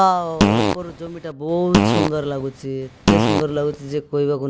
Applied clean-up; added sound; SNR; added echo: none; Fart; -2 dB; none.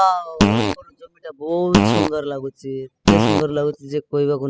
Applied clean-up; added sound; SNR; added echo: classical method spectral subtraction.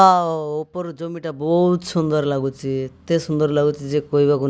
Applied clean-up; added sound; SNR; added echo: none; none; none; none.